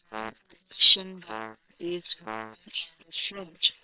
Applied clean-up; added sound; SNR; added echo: neural separator model SepFormer WHAM!.